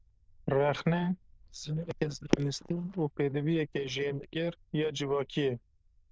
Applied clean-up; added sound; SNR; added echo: neural diffusion model UNIVERSE++.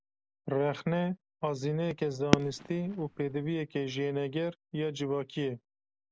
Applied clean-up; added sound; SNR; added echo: none; Fireworks; 0 dB; none.